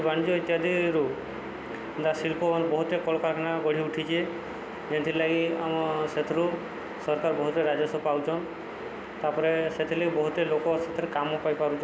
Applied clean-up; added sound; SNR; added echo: none; none; none; none.